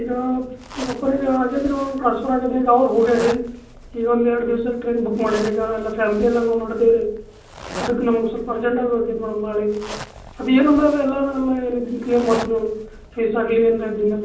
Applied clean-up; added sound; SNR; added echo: none; Zipper (clothing); 17 dB; reverberation time 0.6 s.